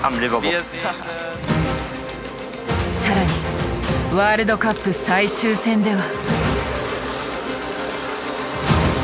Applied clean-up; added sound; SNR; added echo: none; none; none; none.